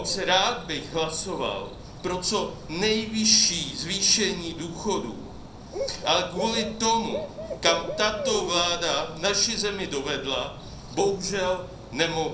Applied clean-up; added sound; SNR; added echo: none; Cricket / Bird; 10 dB; reverberation time 0.5 s.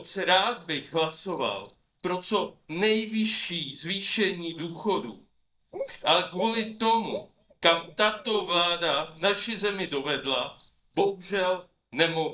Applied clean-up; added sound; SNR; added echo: neural mask model DeepFilterNet 3.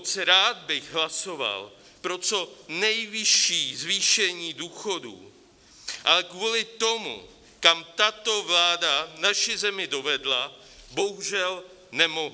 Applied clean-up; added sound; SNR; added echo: none; none; none; none.